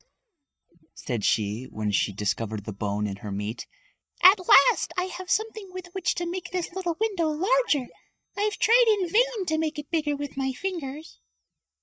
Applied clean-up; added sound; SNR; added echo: neural mask model DeepFilterNet 3.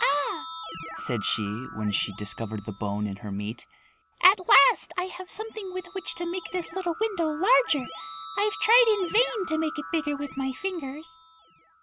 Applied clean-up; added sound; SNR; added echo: none; Keyboard (musical); 14 dB; none.